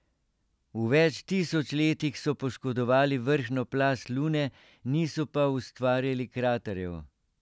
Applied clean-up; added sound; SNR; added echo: none; none; none; none.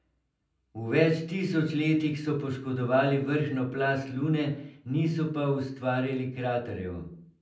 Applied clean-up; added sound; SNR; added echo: none; none; none; reverberation time 0.6 s.